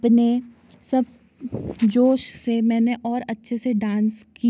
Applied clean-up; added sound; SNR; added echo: none; none; none; none.